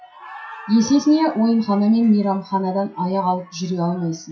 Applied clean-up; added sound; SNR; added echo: classical method WPE with log-MMSE.